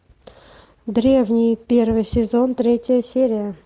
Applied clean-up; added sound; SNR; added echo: none; none; none; none.